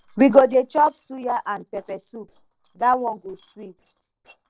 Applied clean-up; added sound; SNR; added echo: neural separator model SepFormer DNS4.